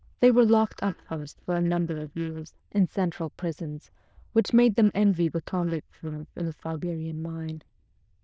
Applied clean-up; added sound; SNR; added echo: neural diffusion model UNIVERSE++.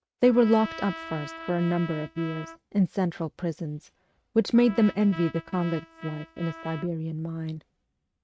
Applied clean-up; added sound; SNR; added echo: neural mask model RNNoise.